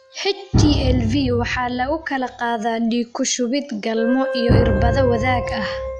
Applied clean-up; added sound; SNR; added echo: classical method log-MMSE.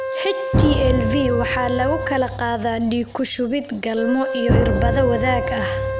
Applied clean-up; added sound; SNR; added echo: none; Wind instrument, woodwind instrument + Drum; 1 dB; none.